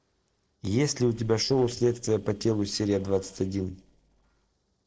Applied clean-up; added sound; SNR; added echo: neural separator model SepFormer DNS4.